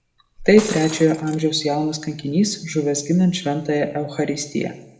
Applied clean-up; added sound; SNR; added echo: none; Shatter; 19 dB; reverberation time 0.7 s.